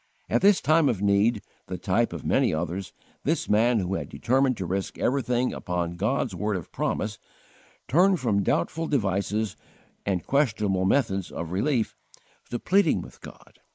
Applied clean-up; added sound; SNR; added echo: neural mask model Resemble Enhance denoiser.